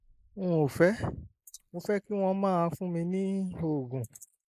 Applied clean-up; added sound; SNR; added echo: neural mask model Resemble Enhance denoiser.